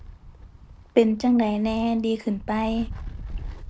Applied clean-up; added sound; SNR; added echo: none; Wind; 12 dB; none.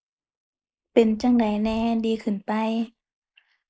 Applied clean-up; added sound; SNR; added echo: neural mask model Resemble Enhance denoiser.